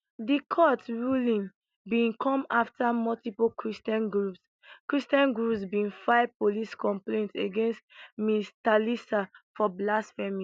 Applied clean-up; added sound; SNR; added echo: none; none; none; none.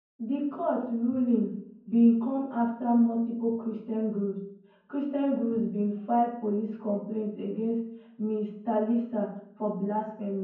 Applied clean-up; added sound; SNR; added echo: none; none; none; reverberation time 0.9 s.